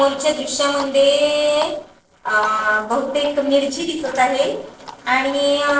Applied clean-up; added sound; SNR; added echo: neural separator model SepFormer DNS4.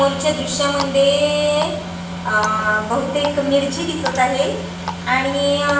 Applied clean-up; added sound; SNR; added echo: none; Water tap, faucet; 15 dB; reverberation time 0.6 s.